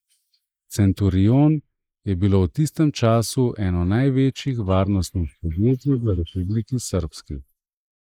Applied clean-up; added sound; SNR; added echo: neural mask model Resemble Enhance denoiser.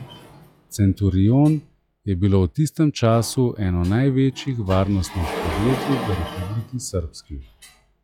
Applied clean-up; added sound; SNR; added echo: classical method log-MMSE.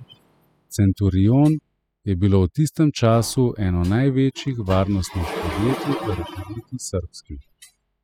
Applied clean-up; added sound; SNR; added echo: classical method spectral subtraction.